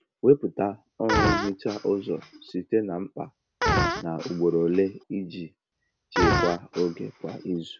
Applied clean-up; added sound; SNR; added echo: none; Fart; 3 dB; none.